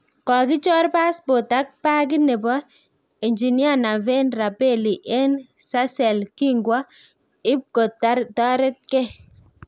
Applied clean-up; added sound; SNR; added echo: none; none; none; none.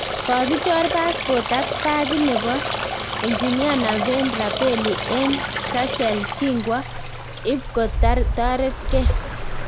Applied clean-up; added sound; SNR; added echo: none; Stream; 1 dB; none.